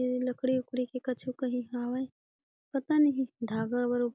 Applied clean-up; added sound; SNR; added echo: none; none; none; none.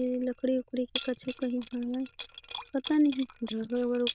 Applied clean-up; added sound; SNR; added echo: neural diffusion model UNIVERSE++.